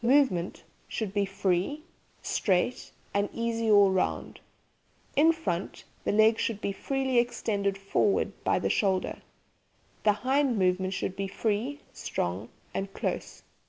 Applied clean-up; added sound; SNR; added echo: none; Cowbell; 20 dB; none.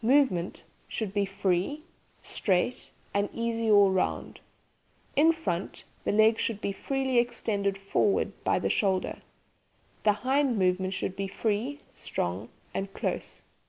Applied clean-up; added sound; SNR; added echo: none; none; none; none.